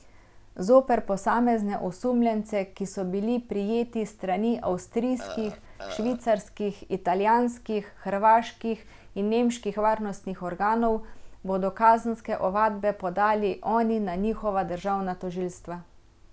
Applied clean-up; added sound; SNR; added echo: none; Burping, eructation; 13 dB; none.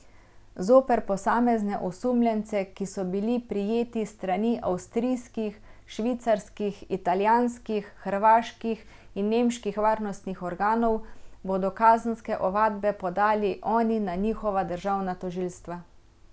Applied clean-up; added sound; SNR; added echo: none; none; none; none.